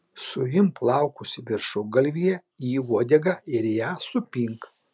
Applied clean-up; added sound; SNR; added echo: none; none; none; none.